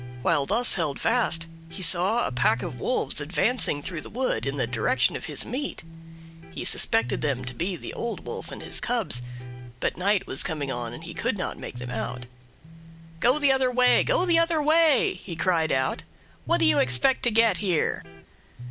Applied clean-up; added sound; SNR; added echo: none; Electric guitar; 13 dB; none.